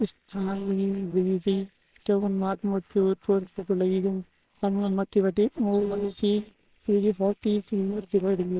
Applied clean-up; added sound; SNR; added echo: neural separator model SepFormer WHAMR!.